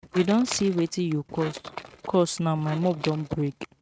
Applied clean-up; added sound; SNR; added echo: neural mask model RNNoise.